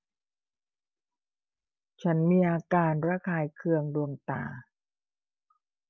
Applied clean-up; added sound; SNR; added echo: none; none; none; none.